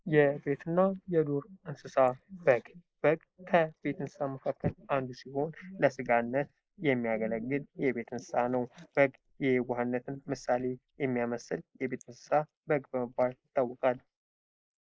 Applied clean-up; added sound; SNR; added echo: neural mask model Resemble Enhance denoiser.